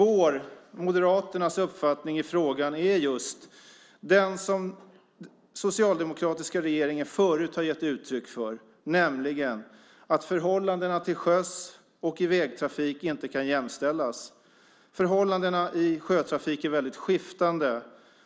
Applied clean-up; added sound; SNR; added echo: none; none; none; none.